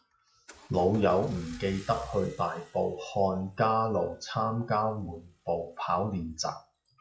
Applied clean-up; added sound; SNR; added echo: classical method log-MMSE.